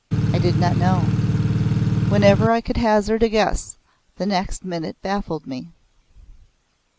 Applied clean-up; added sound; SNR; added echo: none; Engine / Truck / Car; -4 dB; none.